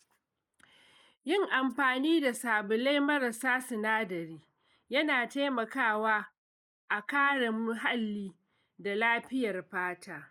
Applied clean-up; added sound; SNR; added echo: neural mask model Resemble Enhance denoiser.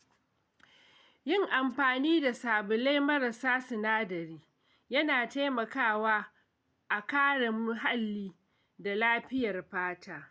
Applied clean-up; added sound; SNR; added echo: none; none; none; none.